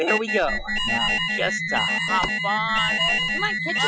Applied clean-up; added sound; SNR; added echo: classical method Wiener filter.